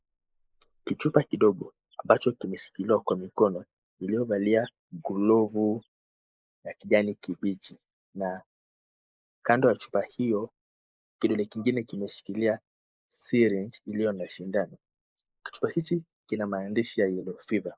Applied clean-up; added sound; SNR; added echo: neural mask model Resemble Enhance denoiser.